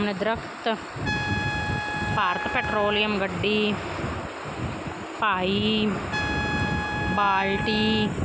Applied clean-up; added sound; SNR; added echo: none; Trumpet; 8 dB; none.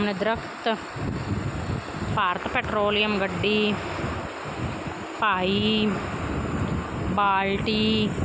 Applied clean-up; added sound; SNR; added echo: none; none; none; none.